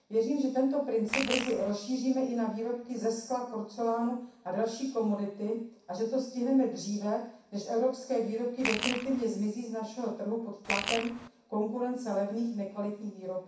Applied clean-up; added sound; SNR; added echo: none; Fart; 3 dB; reverberation time 0.6 s.